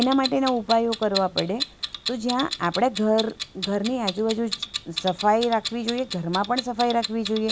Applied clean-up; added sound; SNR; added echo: none; Clock; 9 dB; none.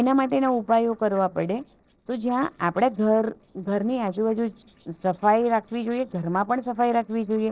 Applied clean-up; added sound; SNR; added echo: neural separator model SepFormer DNS4.